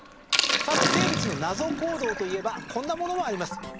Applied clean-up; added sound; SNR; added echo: none; Sink (filling or washing); -2 dB; none.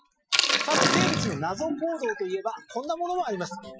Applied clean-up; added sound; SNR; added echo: classical method Wiener filter.